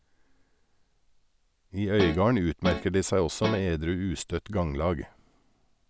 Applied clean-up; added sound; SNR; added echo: none; Guitar; 5 dB; none.